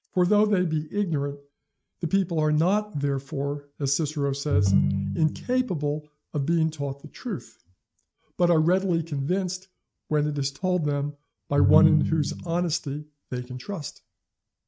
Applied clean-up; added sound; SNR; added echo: neural mask model RNNoise.